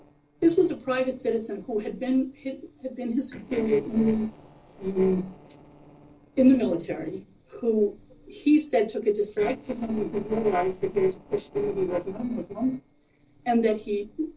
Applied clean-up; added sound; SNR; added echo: neural separator model SepFormer DNS4.